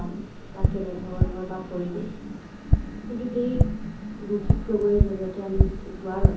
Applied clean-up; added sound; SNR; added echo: none; Tap; -5 dB; reverberation time 0.5 s.